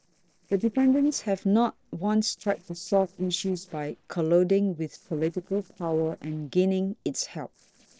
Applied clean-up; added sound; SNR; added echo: neural separator model SepFormer DNS4.